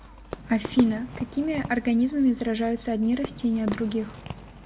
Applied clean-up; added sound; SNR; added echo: none; Fireworks; 13 dB; reverberation time 1.5 s.